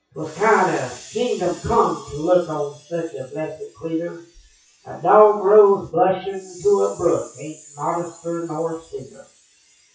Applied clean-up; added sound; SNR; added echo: classical method WPE with log-MMSE.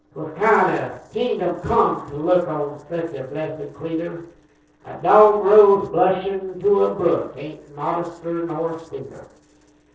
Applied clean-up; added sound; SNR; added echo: neural separator model SepFormer DNS4.